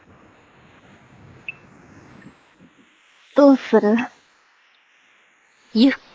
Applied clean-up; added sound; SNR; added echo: neural mask model Resemble Enhance denoiser.